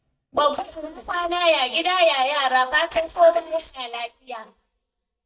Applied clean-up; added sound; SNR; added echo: neural mask model DeepFilterNet 3.